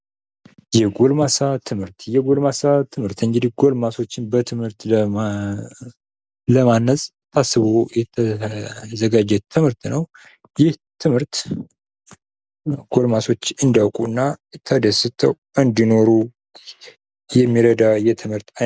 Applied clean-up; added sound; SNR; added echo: none; none; none; none.